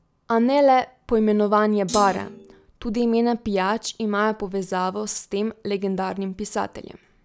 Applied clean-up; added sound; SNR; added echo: none; Thump, thud; 10 dB; none.